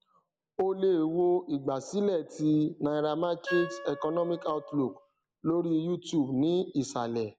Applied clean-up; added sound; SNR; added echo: none; Wind instrument, woodwind instrument; 12 dB; none.